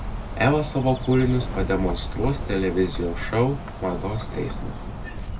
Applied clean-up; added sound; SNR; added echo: none; Bird; 5 dB; reverberation time 0.4 s.